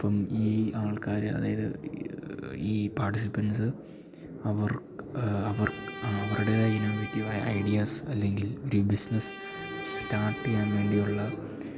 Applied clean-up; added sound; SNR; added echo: none; Bowed string instrument; 11 dB; none.